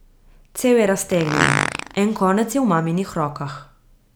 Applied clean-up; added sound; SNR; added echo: none; Fart; 3 dB; none.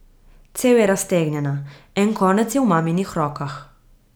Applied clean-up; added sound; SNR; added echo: none; none; none; none.